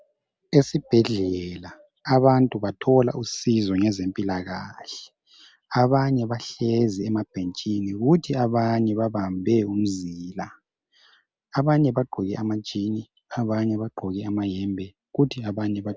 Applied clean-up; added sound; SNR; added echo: none; none; none; none.